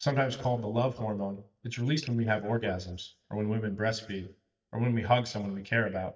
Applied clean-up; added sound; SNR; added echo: neural mask model DeepFilterNet 3.